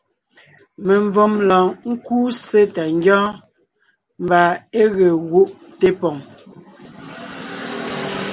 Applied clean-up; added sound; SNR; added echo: none; none; none; none.